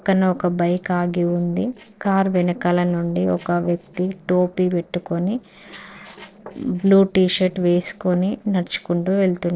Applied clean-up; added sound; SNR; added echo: neural separator model SepFormer DNS4.